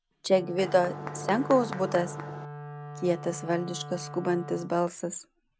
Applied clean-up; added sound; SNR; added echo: none; Mechanisms + Wind instrument, woodwind instrument; 11 dB; none.